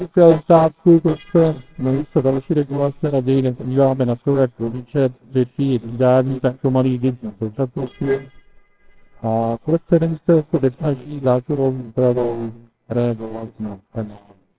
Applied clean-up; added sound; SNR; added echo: neural separator model SepFormer WHAMR!.